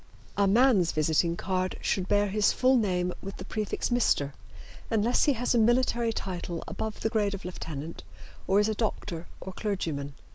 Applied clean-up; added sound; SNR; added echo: none; none; none; none.